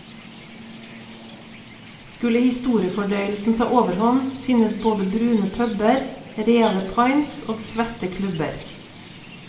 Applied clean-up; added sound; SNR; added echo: none; Chirp, tweet; 15 dB; reverberation time 0.6 s.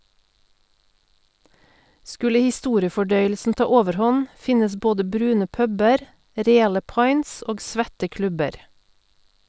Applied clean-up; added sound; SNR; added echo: none; none; none; none.